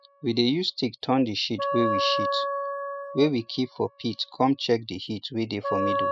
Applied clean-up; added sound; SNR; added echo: classical method spectral subtraction.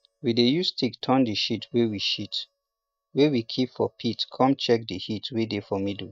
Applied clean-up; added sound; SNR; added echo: neural mask model DeepFilterNet 3.